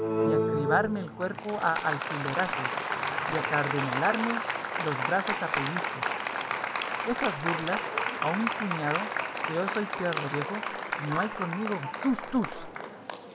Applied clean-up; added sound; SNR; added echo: none; Applause; -1 dB; none.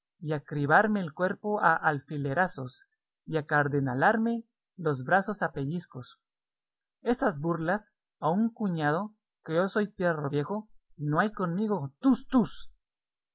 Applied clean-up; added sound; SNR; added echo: none; none; none; none.